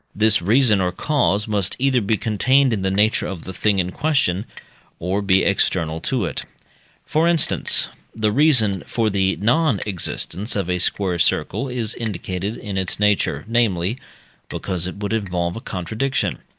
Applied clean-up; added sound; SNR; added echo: neural mask model Resemble Enhance denoiser.